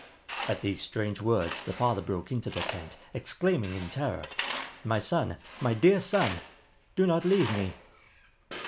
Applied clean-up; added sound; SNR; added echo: none; Tools; 11 dB; none.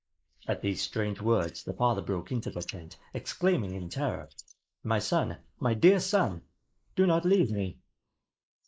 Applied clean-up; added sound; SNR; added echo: neural mask model Resemble Enhance denoiser.